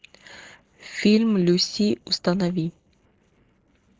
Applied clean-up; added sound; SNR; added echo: neural separator model SepFormer DNS4.